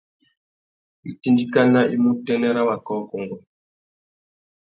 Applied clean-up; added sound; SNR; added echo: none; none; none; none.